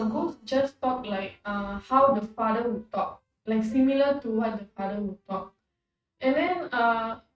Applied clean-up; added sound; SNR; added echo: neural mask model RNNoise.